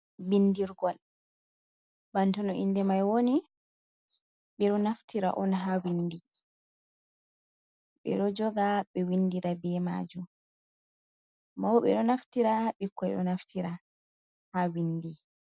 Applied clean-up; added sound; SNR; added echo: none; none; none; none.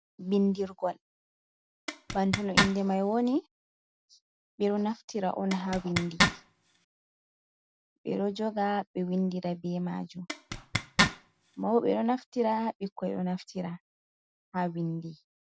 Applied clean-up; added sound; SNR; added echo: none; Zipper (clothing); -1 dB; none.